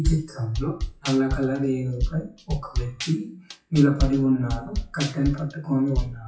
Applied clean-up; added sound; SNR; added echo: classical method WPE with log-MMSE.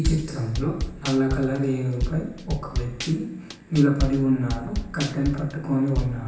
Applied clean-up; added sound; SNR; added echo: none; Drum / Drum kit; 6 dB; reverberation time 0.9 s.